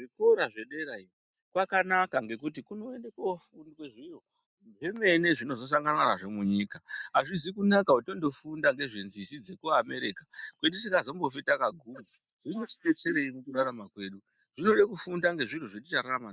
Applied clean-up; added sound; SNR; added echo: neural mask model Resemble Enhance denoiser.